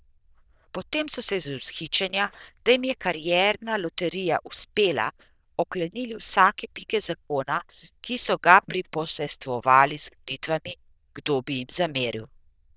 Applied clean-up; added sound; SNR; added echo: neural diffusion model UNIVERSE++.